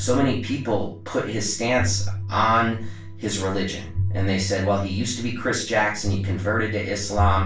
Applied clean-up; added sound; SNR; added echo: none; none; none; reverberation time 0.3 s.